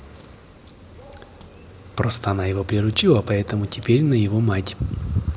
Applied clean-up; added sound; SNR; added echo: none; none; none; none.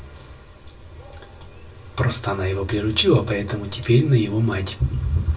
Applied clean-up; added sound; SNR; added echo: none; none; none; reverberation time 0.2 s.